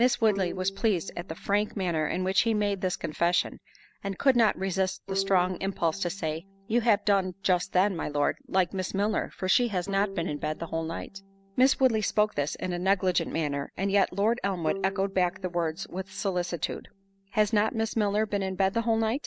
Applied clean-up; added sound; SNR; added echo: none; Bowed string instrument; 17 dB; none.